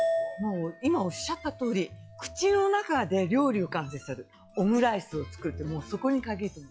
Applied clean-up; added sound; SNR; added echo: classical method log-MMSE.